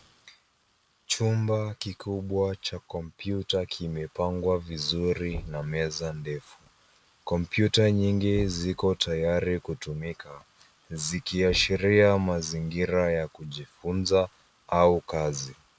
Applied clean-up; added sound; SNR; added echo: none; Knock / Wood; 18 dB; none.